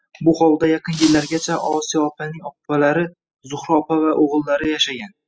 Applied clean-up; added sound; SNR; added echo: classical method spectral subtraction.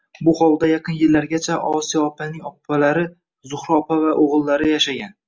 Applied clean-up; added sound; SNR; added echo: none; none; none; none.